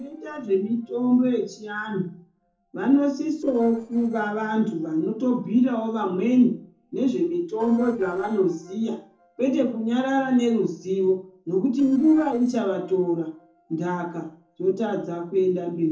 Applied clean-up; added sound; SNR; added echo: neural separator model SepFormer DNS4.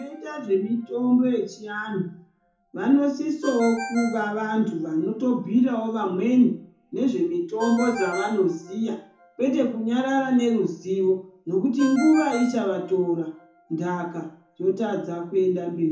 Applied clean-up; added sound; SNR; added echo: none; Ringtone; 17 dB; reverberation time 0.6 s.